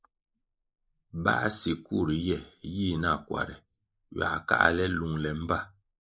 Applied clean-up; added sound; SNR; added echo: neural mask model Resemble Enhance denoiser.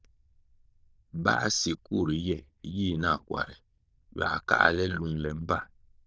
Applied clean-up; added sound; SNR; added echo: neural diffusion model UNIVERSE++.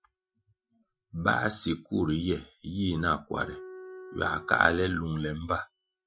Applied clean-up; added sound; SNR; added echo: classical method Wiener filter.